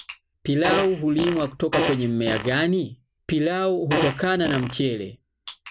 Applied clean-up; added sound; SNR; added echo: none; Fart; 4 dB; none.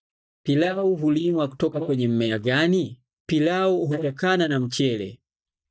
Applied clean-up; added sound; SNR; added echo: neural mask model DeepFilterNet 3.